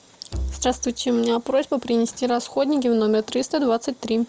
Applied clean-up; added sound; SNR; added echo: none; Bowed string instrument; 11 dB; none.